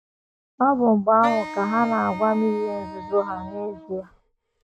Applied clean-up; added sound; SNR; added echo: none; Wind instrument, woodwind instrument; 12 dB; none.